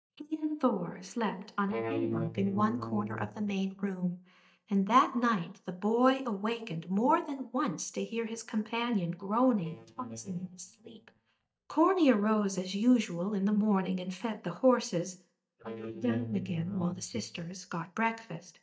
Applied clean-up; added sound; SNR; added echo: neural mask model DeepFilterNet 3.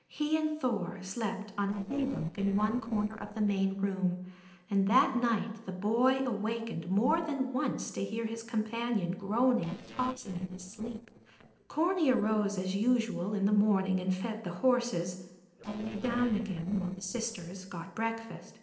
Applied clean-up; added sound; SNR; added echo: neural separator model SepFormer DNS4.